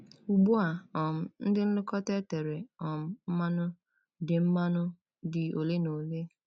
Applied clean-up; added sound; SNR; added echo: none; none; none; none.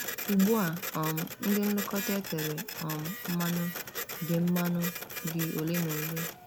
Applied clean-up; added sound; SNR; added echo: none; Printer; 7 dB; none.